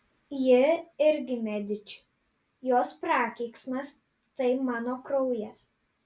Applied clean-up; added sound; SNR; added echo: none; none; none; none.